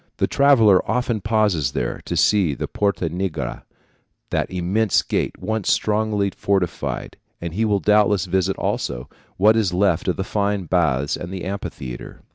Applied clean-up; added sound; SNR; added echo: none; none; none; none.